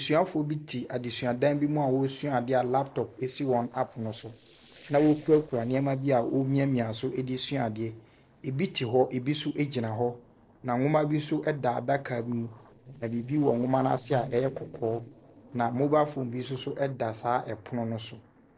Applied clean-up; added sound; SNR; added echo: neural separator model SepFormer DNS4.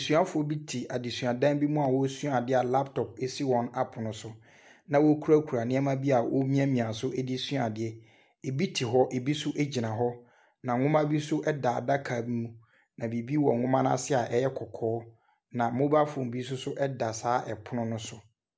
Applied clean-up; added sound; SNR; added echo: none; none; none; none.